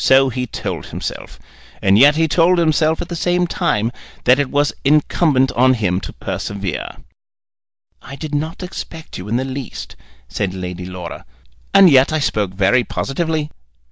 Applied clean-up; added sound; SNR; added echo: none; none; none; none.